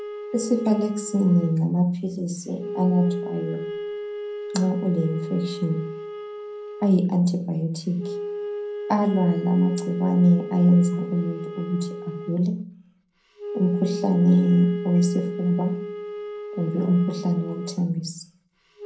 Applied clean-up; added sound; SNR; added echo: none; Wind instrument, woodwind instrument; 10 dB; reverberation time 0.5 s.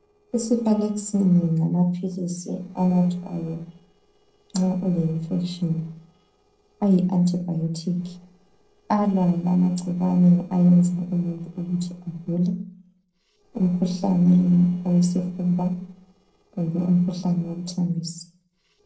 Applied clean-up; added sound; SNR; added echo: neural separator model SepFormer DNS4.